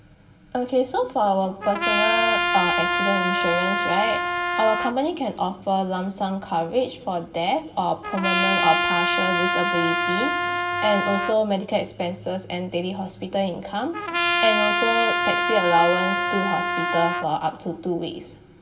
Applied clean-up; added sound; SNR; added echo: none; Trumpet; -1 dB; reverberation time 1.8 s.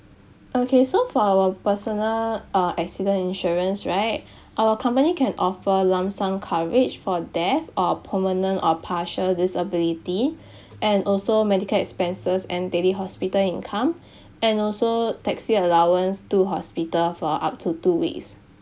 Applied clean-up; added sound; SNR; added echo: none; none; none; none.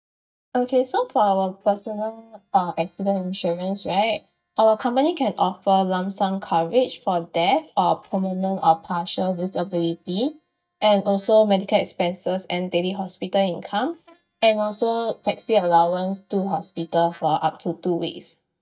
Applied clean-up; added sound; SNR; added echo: neural mask model DeepFilterNet 3.